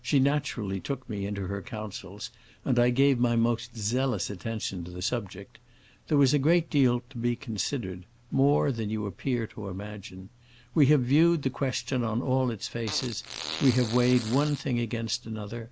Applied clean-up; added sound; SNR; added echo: none; Fart; 12 dB; none.